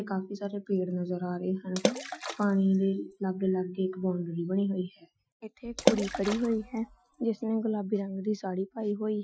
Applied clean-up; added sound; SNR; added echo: classical method Wiener filter.